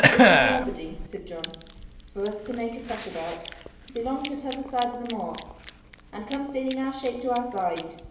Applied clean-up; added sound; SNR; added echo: none; Chewing, mastication / Cough; -3 dB; reverberation time 0.8 s.